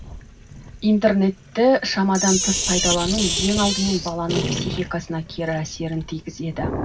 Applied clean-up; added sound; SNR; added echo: none; Sink (filling or washing); 5 dB; reverberation time 0.4 s.